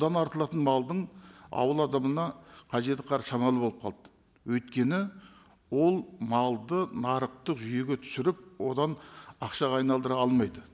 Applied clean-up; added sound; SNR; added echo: none; none; none; none.